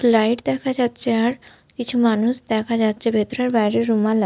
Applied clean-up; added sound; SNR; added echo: none; none; none; none.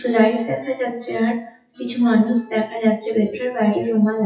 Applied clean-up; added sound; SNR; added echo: classical method WPE with log-MMSE.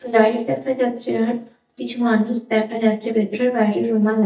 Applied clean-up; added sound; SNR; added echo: neural mask model DeepFilterNet 3.